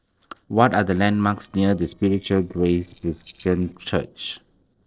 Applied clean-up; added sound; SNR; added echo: neural separator model SepFormer DNS4.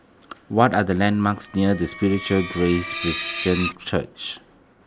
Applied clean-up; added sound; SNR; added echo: none; Screech; 11 dB; none.